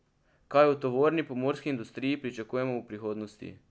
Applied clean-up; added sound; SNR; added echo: none; none; none; none.